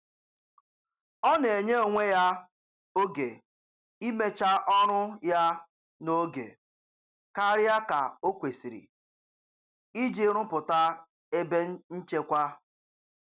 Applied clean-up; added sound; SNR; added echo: none; none; none; none.